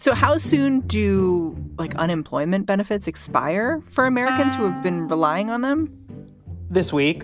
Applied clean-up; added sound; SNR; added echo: none; Wind instrument, woodwind instrument; 10 dB; none.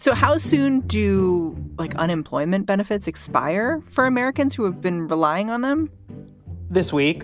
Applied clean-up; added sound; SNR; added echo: none; none; none; none.